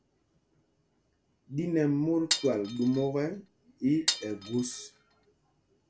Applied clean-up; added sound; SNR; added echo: none; Glass; 5 dB; reverberation time 0.3 s.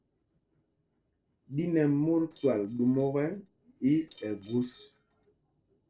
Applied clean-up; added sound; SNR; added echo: neural separator model SepFormer DNS4.